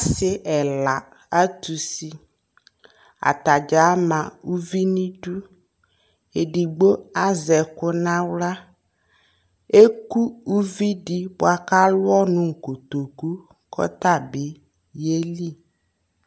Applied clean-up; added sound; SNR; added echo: none; none; none; none.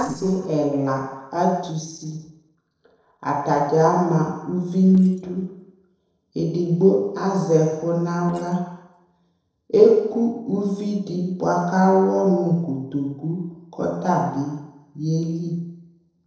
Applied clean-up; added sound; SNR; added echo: neural separator model SepFormer DNS4.